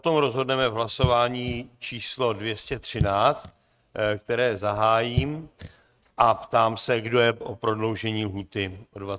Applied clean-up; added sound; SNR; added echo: neural mask model RNNoise.